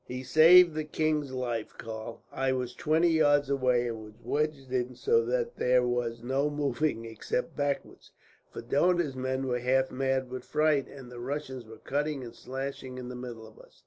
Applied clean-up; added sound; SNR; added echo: none; none; none; none.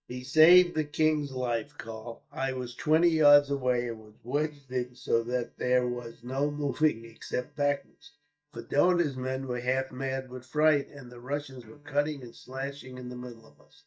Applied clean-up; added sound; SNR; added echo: neural mask model DeepFilterNet 3.